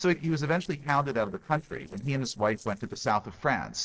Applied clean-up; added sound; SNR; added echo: neural separator model SepFormer DNS4.